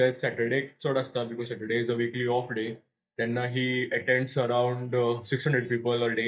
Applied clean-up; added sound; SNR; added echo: neural mask model DeepFilterNet 3.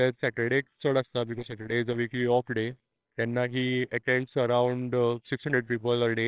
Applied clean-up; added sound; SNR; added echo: neural separator model SepFormer WHAMR!.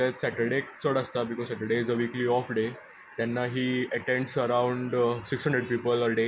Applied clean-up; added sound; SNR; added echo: none; none; none; none.